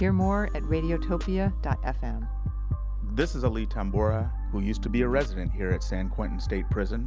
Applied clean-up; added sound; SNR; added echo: none; none; none; none.